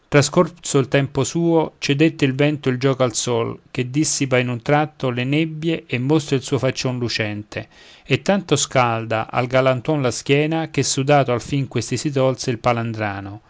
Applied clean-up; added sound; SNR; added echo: none; none; none; none.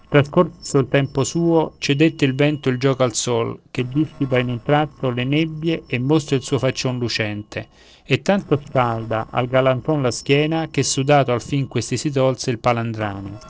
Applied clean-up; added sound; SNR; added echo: neural separator model SepFormer DNS4.